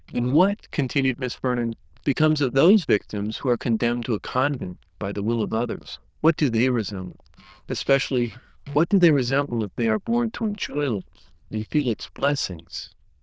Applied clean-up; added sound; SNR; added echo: neural diffusion model UNIVERSE++.